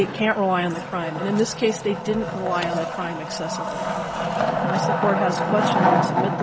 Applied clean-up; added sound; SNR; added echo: none; Wood; -1 dB; none.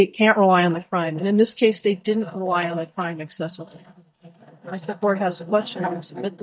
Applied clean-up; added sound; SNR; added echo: neural mask model DeepFilterNet 3.